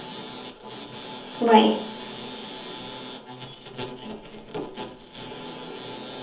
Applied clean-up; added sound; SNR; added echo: none; none; none; reverberation time 0.7 s.